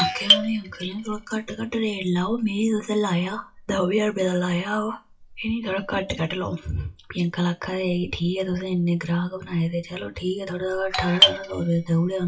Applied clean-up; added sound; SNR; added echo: classical method WPE with log-MMSE.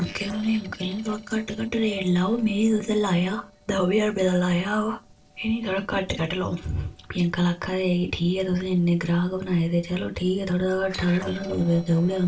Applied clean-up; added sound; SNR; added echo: neural separator model SepFormer DNS4.